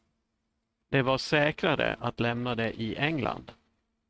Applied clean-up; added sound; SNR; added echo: neural mask model RNNoise.